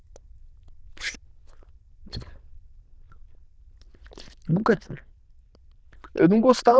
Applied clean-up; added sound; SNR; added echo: neural diffusion model UNIVERSE++.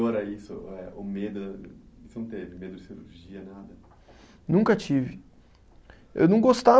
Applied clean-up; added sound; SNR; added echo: none; none; none; none.